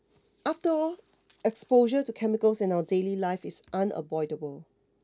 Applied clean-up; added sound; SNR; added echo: none; none; none; none.